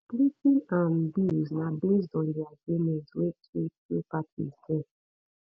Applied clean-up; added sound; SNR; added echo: none; none; none; none.